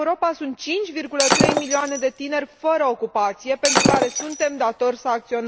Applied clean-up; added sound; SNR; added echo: none; Shatter; 0 dB; none.